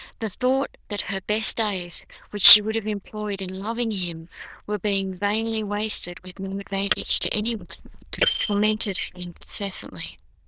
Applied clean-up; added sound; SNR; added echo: neural diffusion model UNIVERSE++.